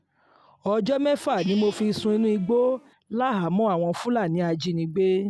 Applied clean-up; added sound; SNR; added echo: none; Livestock, farm animals, working animals; 19 dB; none.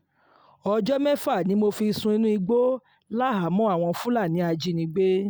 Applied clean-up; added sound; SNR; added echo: none; none; none; none.